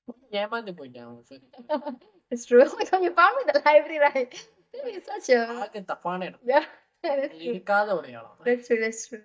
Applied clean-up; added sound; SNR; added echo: neural mask model DeepFilterNet 3.